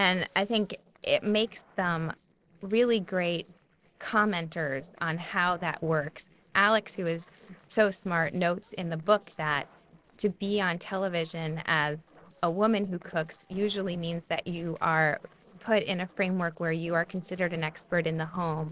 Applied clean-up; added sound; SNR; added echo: neural separator model SepFormer DNS4.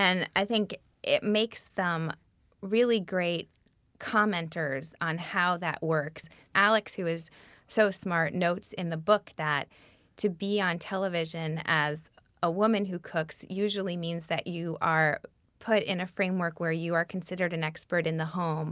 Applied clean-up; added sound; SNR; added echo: none; none; none; none.